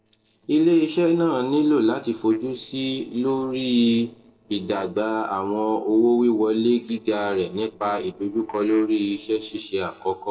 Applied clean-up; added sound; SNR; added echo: neural separator model SepFormer DNS4.